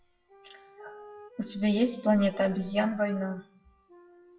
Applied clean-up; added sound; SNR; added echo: classical method WPE with log-MMSE.